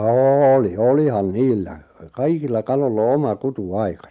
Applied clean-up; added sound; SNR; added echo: none; none; none; none.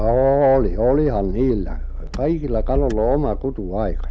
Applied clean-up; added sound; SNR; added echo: none; Engine / Car; 5 dB; none.